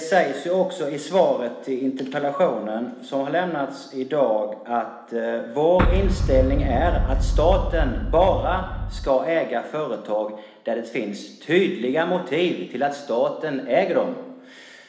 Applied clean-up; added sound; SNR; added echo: none; Boom; -1 dB; reverberation time 1.1 s.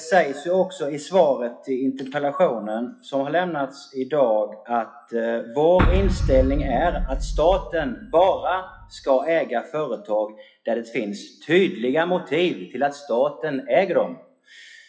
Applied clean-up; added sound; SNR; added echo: classical method WPE with log-MMSE.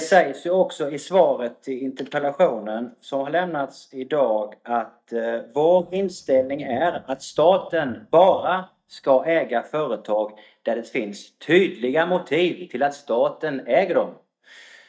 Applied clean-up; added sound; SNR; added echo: neural mask model DeepFilterNet 3.